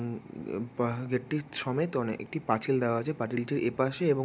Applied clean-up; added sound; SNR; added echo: none; none; none; none.